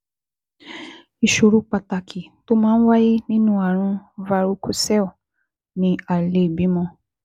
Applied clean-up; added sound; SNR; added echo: none; none; none; none.